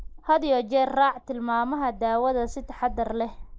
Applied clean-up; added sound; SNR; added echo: neural mask model Resemble Enhance denoiser.